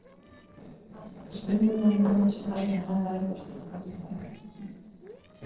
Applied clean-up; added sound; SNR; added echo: neural separator model SepFormer DNS4.